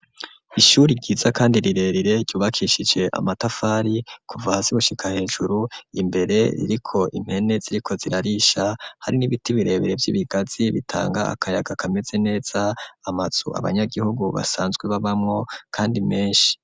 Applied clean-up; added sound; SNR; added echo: none; none; none; none.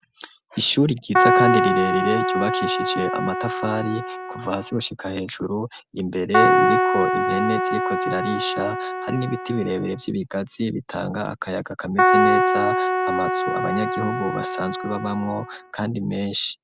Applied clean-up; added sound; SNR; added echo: none; Keyboard (musical); -4 dB; none.